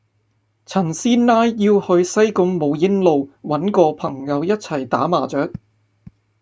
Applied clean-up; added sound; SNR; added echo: none; none; none; none.